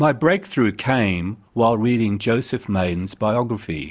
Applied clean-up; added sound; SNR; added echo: none; none; none; none.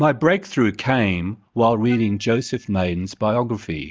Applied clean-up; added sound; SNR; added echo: neural mask model DeepFilterNet 3.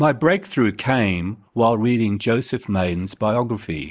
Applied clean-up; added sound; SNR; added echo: neural mask model Resemble Enhance denoiser.